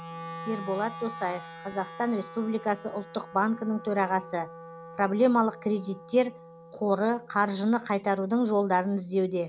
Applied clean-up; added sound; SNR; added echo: none; Wind instrument, woodwind instrument; 16 dB; none.